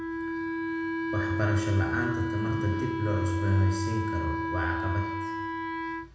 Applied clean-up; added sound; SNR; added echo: none; Wind instrument, woodwind instrument; 2 dB; reverberation time 0.9 s.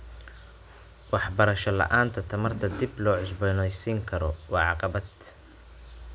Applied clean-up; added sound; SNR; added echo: none; none; none; none.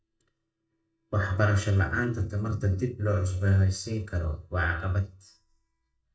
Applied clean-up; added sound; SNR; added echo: neural mask model DeepFilterNet 3.